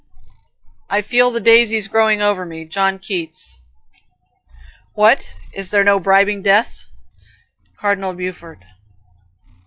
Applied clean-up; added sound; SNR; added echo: classical method log-MMSE.